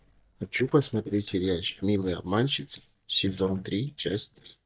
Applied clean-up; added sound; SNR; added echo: neural mask model DeepFilterNet 3.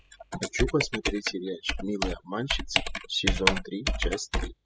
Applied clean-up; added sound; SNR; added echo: classical method spectral subtraction.